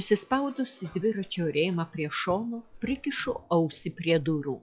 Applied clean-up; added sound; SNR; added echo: classical method log-MMSE.